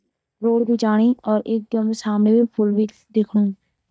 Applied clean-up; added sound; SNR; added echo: neural mask model DeepFilterNet 3.